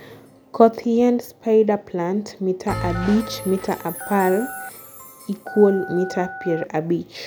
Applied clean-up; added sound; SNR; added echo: none; Bell + Telephone; 14 dB; none.